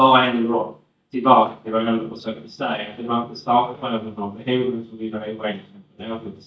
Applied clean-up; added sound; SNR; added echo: neural mask model DeepFilterNet 3.